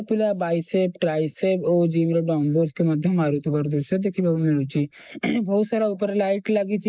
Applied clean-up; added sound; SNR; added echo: neural mask model Resemble Enhance denoiser.